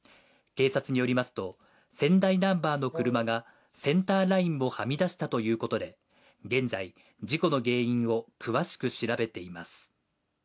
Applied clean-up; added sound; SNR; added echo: none; Wind instrument, woodwind instrument; 11 dB; none.